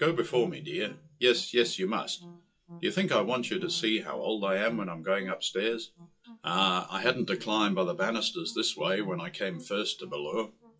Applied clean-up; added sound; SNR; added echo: classical method WPE with log-MMSE.